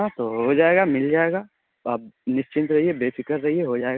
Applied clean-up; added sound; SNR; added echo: none; none; none; none.